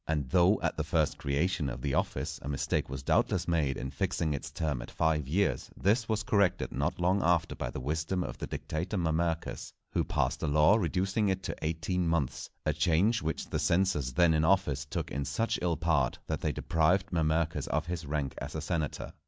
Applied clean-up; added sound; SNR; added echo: none; none; none; none.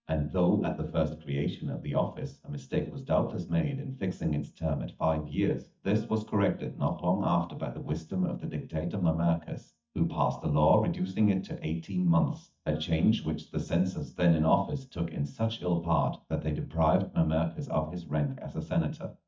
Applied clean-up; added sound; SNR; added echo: neural mask model DeepFilterNet 3.